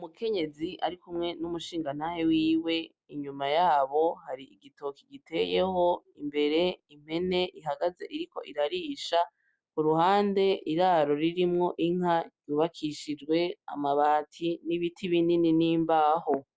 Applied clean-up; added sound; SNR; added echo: none; none; none; none.